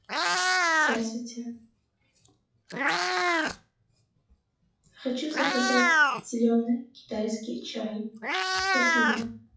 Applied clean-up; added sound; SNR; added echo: classical method WPE with log-MMSE.